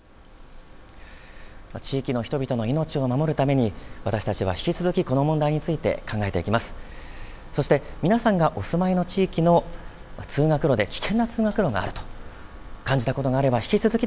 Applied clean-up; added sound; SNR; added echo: none; none; none; none.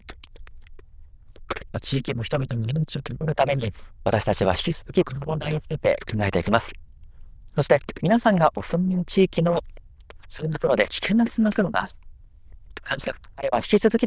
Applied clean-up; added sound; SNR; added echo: neural diffusion model UNIVERSE++.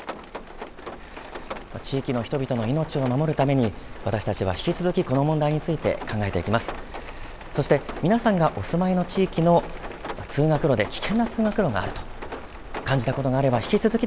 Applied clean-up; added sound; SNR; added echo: none; Rain; 14 dB; none.